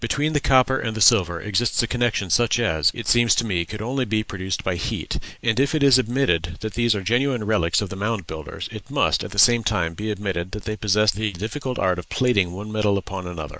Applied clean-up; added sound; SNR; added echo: neural mask model Resemble Enhance denoiser.